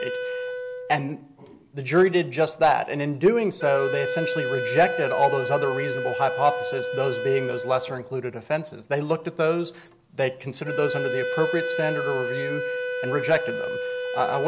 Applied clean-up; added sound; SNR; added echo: none; Wind instrument, woodwind instrument; 5 dB; none.